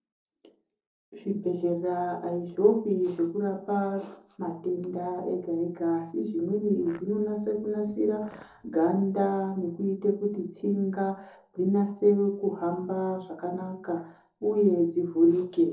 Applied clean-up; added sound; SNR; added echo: neural separator model SepFormer DNS4.